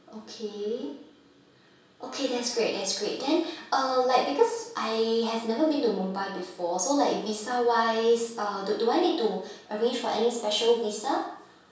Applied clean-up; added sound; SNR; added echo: none; none; none; reverberation time 0.6 s.